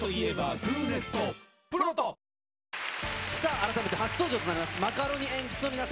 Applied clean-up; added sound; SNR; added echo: none; none; none; none.